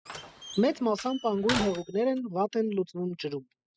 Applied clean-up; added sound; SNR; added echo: classical method spectral subtraction.